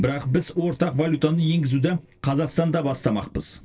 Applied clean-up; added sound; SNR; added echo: neural separator model SepFormer DNS4.